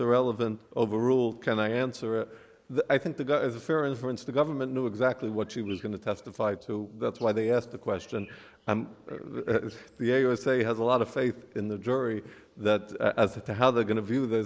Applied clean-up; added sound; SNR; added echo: neural mask model Resemble Enhance denoiser.